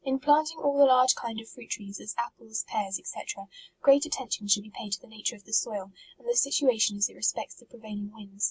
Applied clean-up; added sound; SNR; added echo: none; none; none; none.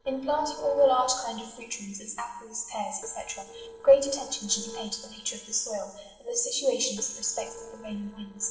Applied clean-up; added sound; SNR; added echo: neural separator model SepFormer DNS4.